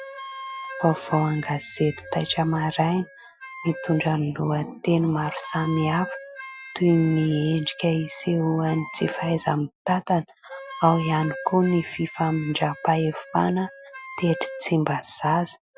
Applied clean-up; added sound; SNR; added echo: classical method Wiener filter.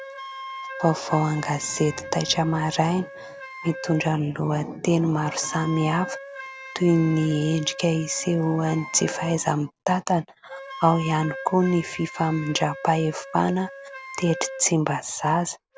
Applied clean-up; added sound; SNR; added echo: none; Wind instrument, woodwind instrument; 14 dB; none.